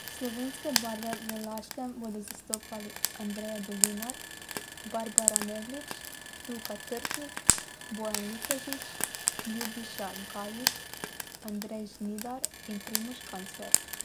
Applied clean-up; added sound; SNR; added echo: none; Frying (food); -4 dB; none.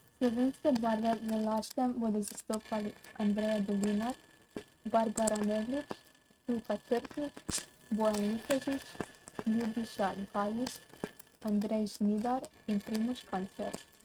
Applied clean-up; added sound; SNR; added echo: neural mask model RNNoise.